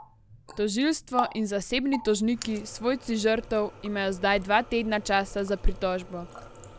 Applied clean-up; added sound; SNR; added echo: none; Water tap, faucet; 15 dB; none.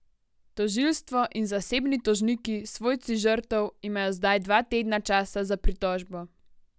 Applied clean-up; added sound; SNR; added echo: none; none; none; none.